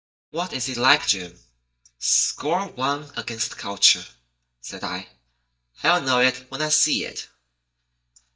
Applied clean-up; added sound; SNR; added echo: neural mask model DeepFilterNet 3.